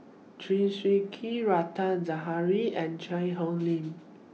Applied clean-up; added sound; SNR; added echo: none; none; none; none.